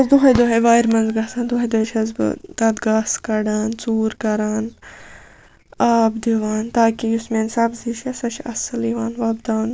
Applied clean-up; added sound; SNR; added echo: none; none; none; none.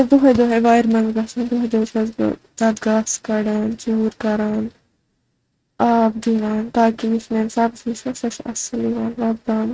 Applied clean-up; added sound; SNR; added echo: neural mask model RNNoise.